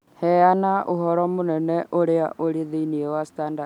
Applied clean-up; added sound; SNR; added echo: none; none; none; none.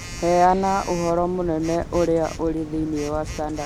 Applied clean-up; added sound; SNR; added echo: none; Telephone; 12 dB; none.